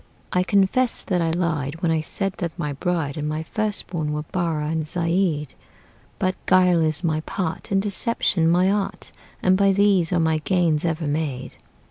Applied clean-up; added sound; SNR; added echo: none; none; none; none.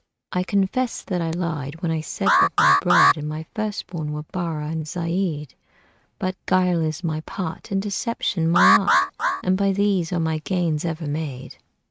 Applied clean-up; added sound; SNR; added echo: neural mask model RNNoise.